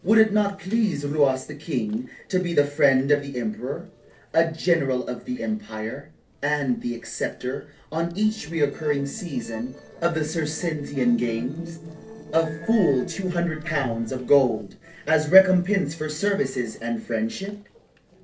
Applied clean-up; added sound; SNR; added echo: neural separator model SepFormer DNS4.